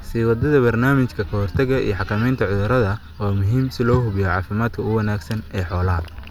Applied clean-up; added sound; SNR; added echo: none; Gull, seagull; 17 dB; none.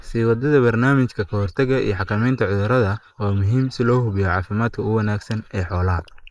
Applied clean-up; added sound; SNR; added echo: neural mask model Resemble Enhance denoiser.